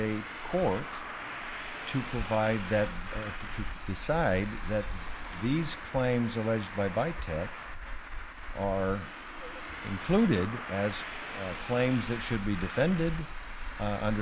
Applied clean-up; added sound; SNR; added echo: none; Traffic noise, roadway noise; 6 dB; none.